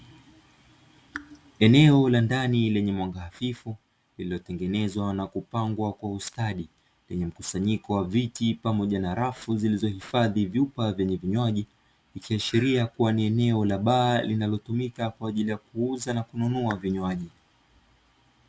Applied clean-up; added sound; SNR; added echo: none; Raindrop / Drip; 19 dB; none.